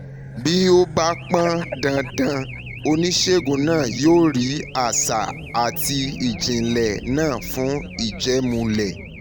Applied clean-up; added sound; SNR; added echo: none; Race car, auto racing / Alarm; 12 dB; none.